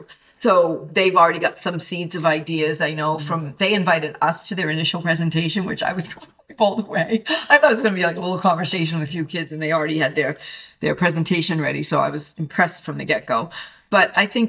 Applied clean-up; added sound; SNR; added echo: neural mask model DeepFilterNet 3.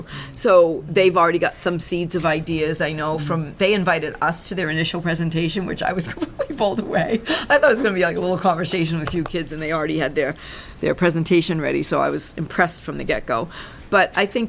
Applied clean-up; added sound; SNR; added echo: none; none; none; none.